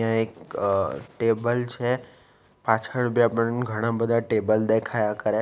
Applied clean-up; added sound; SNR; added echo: none; none; none; none.